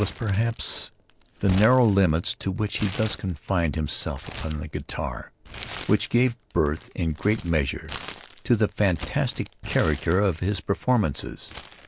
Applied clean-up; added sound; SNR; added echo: none; Crumpling, crinkling; 17 dB; none.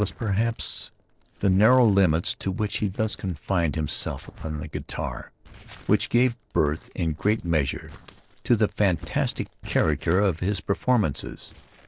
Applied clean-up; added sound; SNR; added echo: neural separator model SepFormer DNS4.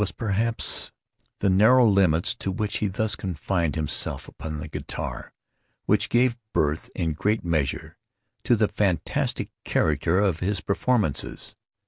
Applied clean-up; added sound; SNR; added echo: none; none; none; none.